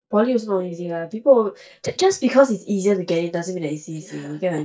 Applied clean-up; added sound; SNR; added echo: neural mask model DeepFilterNet 3.